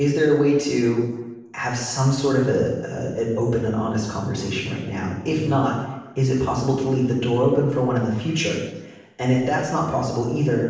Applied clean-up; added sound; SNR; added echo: none; none; none; reverberation time 0.9 s.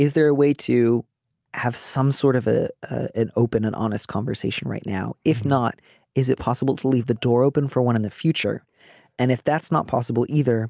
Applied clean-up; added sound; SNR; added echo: none; none; none; none.